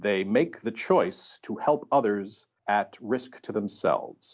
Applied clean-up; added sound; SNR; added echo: none; none; none; none.